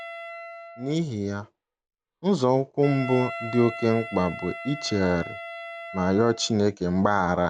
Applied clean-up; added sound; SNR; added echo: none; Wind instrument, woodwind instrument; 13 dB; none.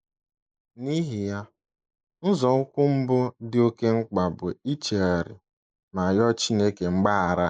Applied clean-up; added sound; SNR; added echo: neural mask model Resemble Enhance denoiser.